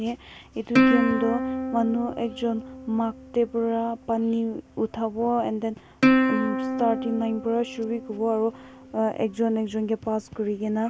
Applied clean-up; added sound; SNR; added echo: none; Plucked string instrument; 2 dB; none.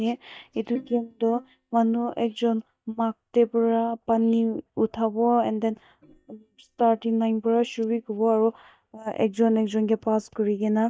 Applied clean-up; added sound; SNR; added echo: neural mask model DeepFilterNet 3.